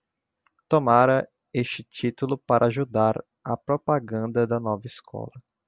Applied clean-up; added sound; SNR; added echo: none; none; none; none.